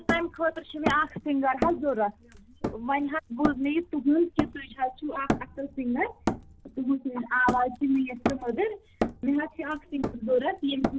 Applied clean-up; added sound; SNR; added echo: none; Hammer; 6 dB; none.